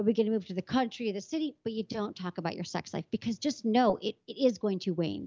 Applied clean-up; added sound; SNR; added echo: none; none; none; none.